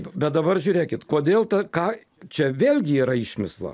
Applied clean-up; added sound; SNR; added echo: none; none; none; none.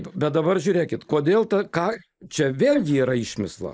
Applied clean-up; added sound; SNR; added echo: neural mask model Resemble Enhance denoiser.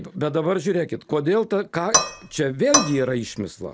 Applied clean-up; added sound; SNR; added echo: none; Cutlery, silverware / Dishes, pots, and pans; 0 dB; none.